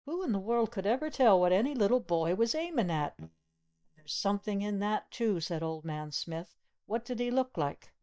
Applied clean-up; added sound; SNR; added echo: neural mask model DeepFilterNet 3.